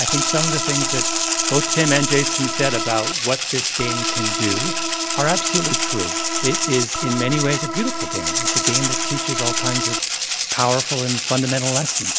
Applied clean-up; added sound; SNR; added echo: none; Rattle (instrument) + Organ; -2 dB; none.